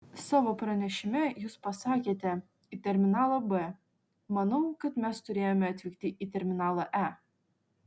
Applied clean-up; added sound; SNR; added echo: none; none; none; none.